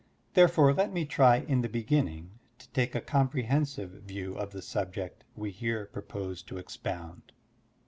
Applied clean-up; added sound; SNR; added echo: none; none; none; none.